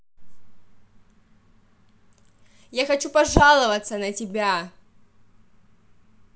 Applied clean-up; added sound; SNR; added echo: none; none; none; none.